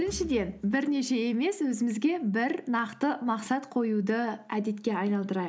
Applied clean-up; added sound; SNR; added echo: none; none; none; none.